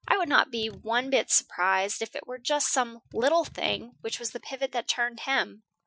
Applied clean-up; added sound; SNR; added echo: classical method Wiener filter.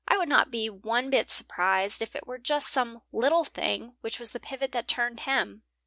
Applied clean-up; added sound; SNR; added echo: none; none; none; none.